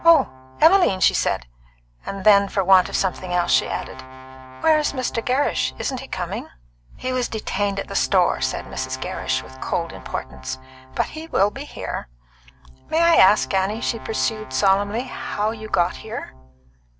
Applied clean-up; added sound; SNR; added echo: none; Brass instrument; 19 dB; none.